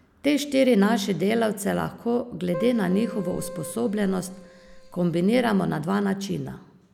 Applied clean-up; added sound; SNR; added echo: none; Keyboard (musical); 14 dB; none.